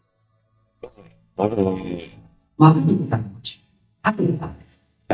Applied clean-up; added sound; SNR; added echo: neural mask model DeepFilterNet 3.